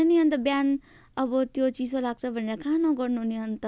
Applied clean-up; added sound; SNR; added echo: none; none; none; none.